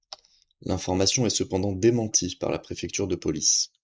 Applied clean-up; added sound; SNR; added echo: neural mask model Resemble Enhance denoiser.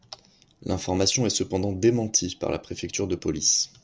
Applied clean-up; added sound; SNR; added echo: none; none; none; none.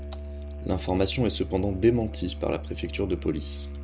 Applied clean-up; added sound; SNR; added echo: none; Musical instrument; 9 dB; none.